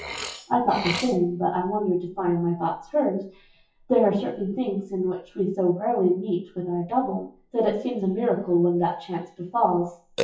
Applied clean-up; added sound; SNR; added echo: classical method WPE with log-MMSE.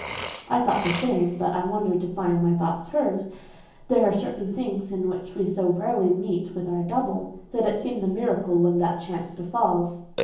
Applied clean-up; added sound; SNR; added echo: none; Burping, eructation; 15 dB; reverberation time 0.7 s.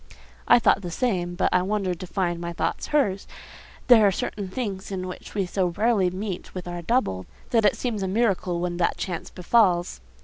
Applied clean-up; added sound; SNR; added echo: none; none; none; none.